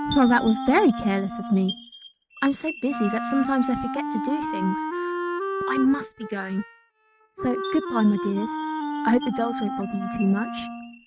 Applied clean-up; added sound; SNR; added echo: neural mask model RNNoise.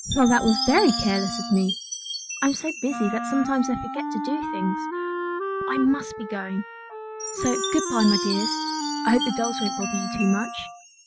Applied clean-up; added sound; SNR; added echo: classical method Wiener filter.